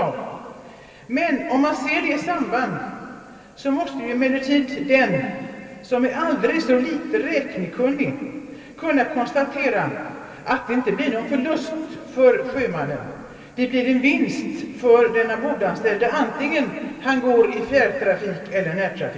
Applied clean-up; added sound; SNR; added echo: none; none; none; reverberation time 2.7 s.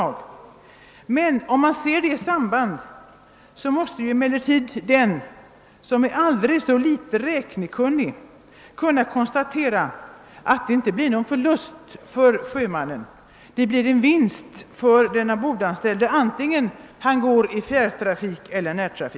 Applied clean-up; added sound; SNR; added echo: none; none; none; none.